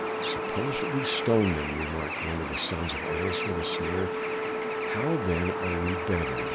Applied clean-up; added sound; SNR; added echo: none; Bird + Wind instrument, woodwind instrument; 0 dB; none.